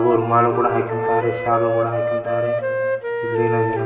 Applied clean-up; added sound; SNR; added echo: none; Wind instrument, woodwind instrument; 1 dB; reverberation time 2.6 s.